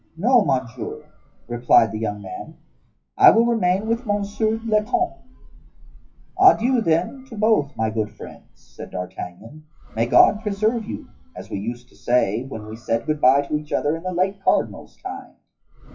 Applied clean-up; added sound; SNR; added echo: classical method WPE with log-MMSE.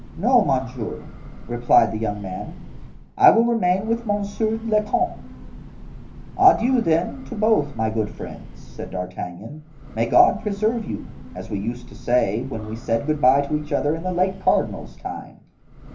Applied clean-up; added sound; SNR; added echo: none; Train / Breathing; 14 dB; reverberation time 0.3 s.